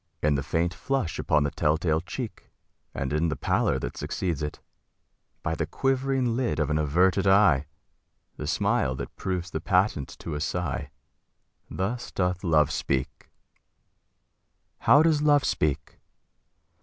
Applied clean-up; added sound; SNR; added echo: none; none; none; none.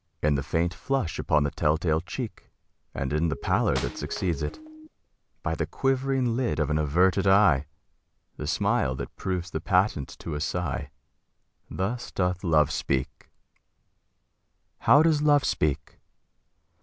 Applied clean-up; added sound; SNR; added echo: none; Wood + Siren; 14 dB; none.